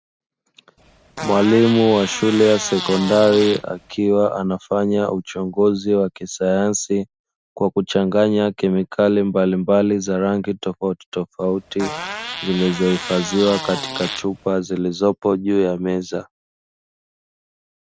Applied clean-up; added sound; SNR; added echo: none; Fart; 10 dB; none.